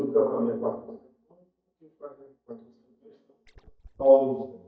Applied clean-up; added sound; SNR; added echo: neural mask model DeepFilterNet 3.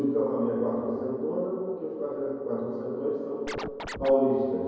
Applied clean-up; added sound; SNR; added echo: none; Scratching (performance technique); 9 dB; reverberation time 2.2 s.